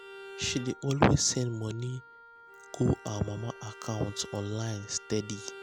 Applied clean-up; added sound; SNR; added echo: none; Wind instrument, woodwind instrument + Bowed string instrument; 16 dB; none.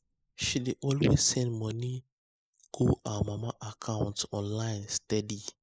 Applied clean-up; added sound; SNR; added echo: neural mask model Resemble Enhance denoiser.